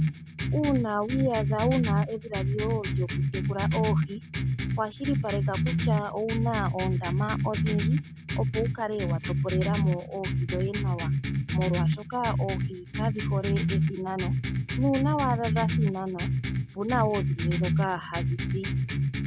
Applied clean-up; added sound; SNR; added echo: none; Electric guitar; -3 dB; none.